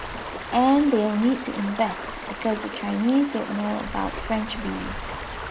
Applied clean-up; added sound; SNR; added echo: none; Stream; 9 dB; none.